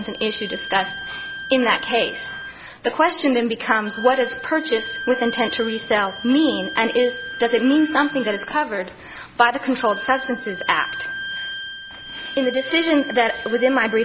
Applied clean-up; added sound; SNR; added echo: none; Wind instrument, woodwind instrument; 11 dB; none.